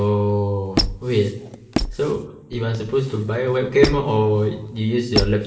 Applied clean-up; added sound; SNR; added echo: none; Squeak; 6 dB; reverberation time 0.9 s.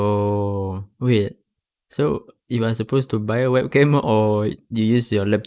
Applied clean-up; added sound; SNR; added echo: none; none; none; none.